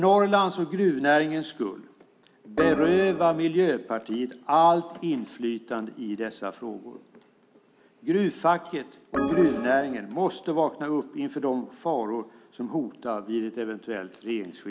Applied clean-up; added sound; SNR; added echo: none; Organ; 3 dB; none.